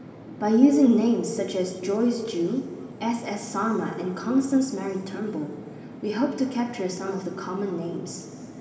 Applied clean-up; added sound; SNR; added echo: none; Fixed-wing aircraft, airplane; 16 dB; reverberation time 2.6 s.